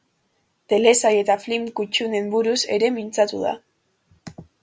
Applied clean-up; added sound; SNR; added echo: none; none; none; none.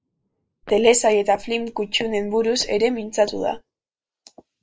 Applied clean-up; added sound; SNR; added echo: neural mask model Resemble Enhance denoiser.